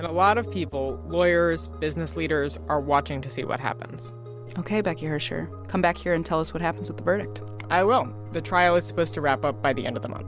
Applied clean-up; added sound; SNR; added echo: none; none; none; none.